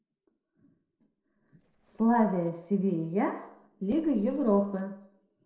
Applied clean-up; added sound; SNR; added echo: neural separator model SepFormer DNS4.